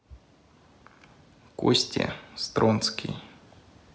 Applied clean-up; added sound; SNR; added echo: none; none; none; none.